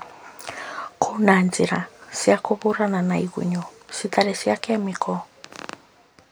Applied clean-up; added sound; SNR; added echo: none; none; none; none.